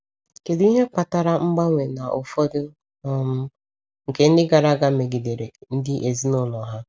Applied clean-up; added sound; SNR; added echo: none; none; none; none.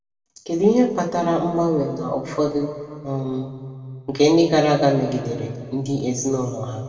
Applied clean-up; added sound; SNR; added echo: none; none; none; reverberation time 2.0 s.